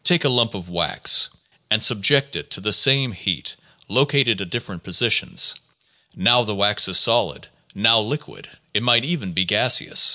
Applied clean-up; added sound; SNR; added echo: none; none; none; none.